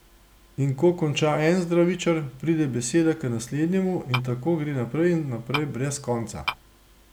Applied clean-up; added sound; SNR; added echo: none; Tap / Glass; 7 dB; none.